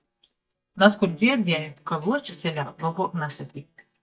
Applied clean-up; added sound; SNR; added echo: neural mask model DeepFilterNet 3.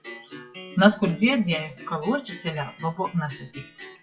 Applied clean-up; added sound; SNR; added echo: classical method WPE with log-MMSE.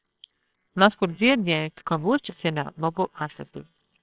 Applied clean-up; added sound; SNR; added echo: neural separator model SepFormer WHAMR!.